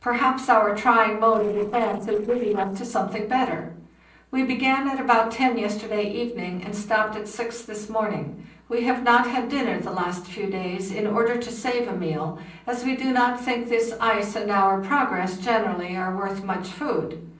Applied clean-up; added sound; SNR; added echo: neural separator model SepFormer DNS4.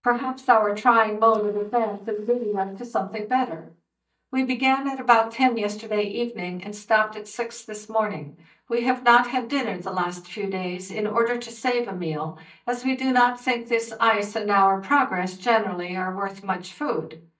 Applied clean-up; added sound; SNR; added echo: neural mask model DeepFilterNet 3.